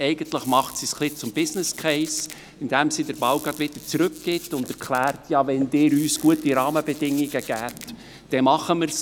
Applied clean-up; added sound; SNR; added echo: none; Squeak; 19 dB; none.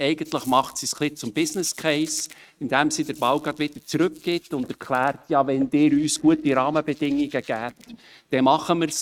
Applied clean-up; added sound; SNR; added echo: neural mask model RNNoise.